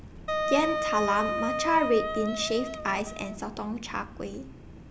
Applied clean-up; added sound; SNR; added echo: none; Wind instrument, woodwind instrument; 2 dB; none.